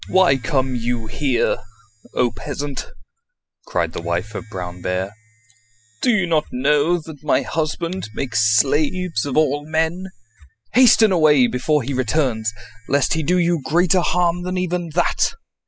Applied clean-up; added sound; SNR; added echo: classical method spectral subtraction.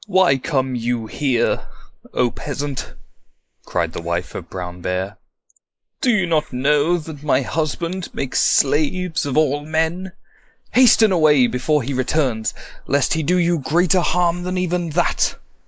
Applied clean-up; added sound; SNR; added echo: neural mask model Resemble Enhance denoiser.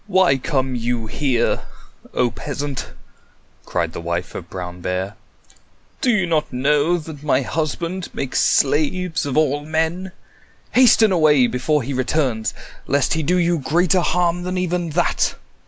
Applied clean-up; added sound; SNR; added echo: none; none; none; none.